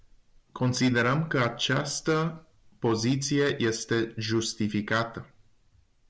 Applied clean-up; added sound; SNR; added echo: none; none; none; none.